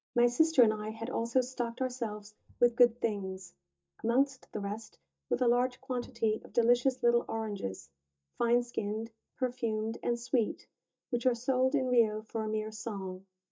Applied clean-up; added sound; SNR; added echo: neural mask model DeepFilterNet 3.